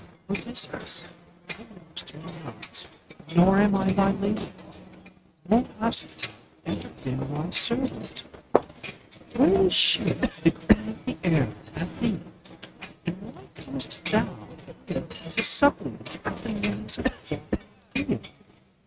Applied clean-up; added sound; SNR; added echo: neural mask model RNNoise.